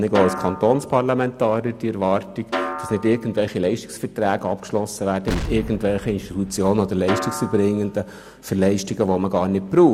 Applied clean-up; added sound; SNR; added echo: none; Snare drum + Explosion; 11 dB; none.